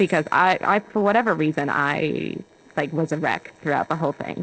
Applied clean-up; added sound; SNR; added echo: neural separator model SepFormer DNS4.